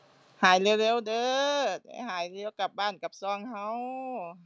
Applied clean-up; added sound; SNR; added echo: none; none; none; none.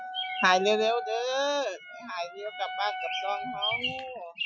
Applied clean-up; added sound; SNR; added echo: classical method Wiener filter.